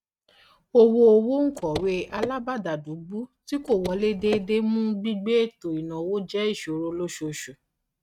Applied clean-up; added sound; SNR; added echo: neural mask model RNNoise.